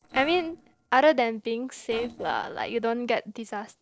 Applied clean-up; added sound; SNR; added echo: neural separator model SepFormer DNS4.